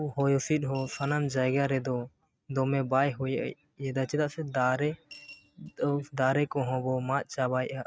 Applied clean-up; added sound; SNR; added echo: neural mask model RNNoise.